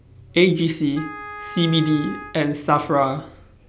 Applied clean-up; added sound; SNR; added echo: none; Wind instrument, woodwind instrument; 16 dB; none.